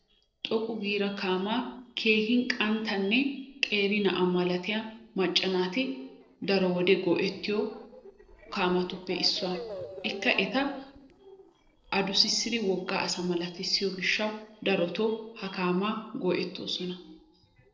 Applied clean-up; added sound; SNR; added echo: neural separator model SepFormer DNS4.